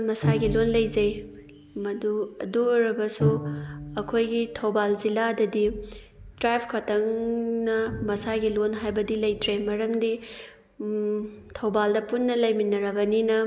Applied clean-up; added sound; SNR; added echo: none; Bowed string instrument; 8 dB; none.